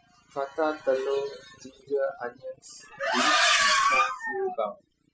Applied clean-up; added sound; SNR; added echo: classical method Wiener filter.